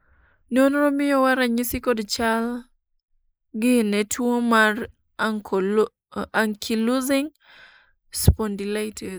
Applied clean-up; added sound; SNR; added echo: neural mask model Resemble Enhance denoiser.